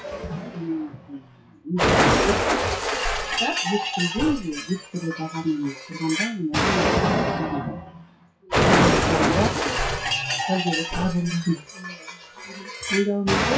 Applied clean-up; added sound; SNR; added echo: classical method WPE with log-MMSE.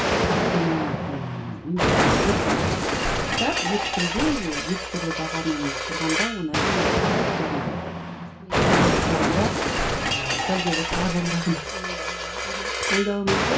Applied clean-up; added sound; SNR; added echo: none; Explosion; -4 dB; reverberation time 0.3 s.